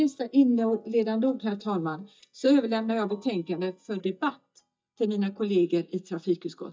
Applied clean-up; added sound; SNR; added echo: neural mask model DeepFilterNet 3.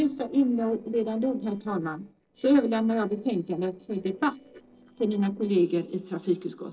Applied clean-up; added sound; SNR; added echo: neural separator model SepFormer DNS4.